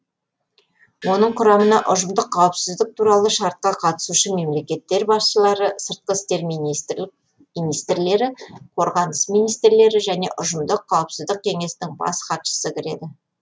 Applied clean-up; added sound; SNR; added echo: none; Gong; 19 dB; none.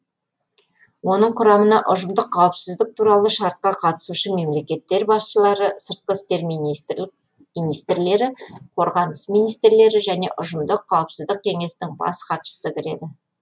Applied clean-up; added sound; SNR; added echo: none; none; none; none.